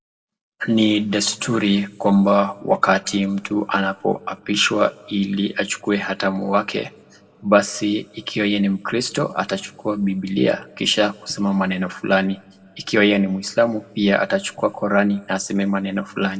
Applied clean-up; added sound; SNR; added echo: none; none; none; reverberation time 0.9 s.